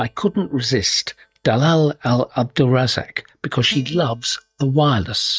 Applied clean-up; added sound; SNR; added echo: neural mask model DeepFilterNet 3.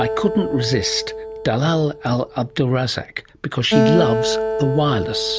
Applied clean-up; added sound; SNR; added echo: none; Acoustic guitar; 3 dB; none.